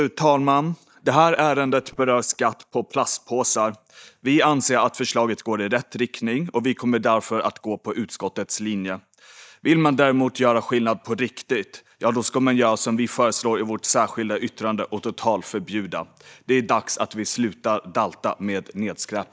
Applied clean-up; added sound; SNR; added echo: neural mask model DeepFilterNet 3.